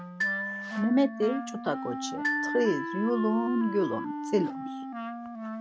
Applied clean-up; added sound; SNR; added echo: none; Wind instrument, woodwind instrument + Glockenspiel; 4 dB; none.